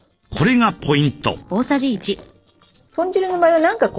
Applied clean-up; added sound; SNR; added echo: neural separator model SepFormer DNS4.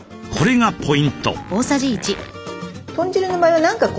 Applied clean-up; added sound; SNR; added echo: none; Fart; 16 dB; none.